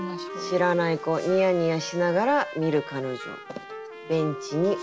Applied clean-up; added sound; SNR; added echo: none; Wind instrument, woodwind instrument + Trumpet; 12 dB; none.